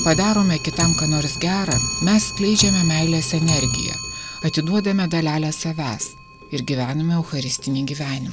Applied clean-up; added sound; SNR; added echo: none; Clock; 6 dB; none.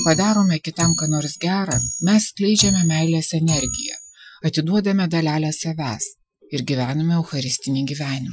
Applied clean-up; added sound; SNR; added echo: classical method Wiener filter.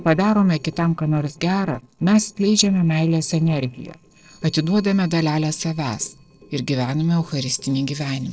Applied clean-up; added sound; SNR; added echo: neural separator model SepFormer DNS4.